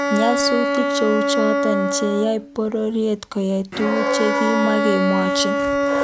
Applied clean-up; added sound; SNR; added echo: none; Bowed string instrument; 0 dB; none.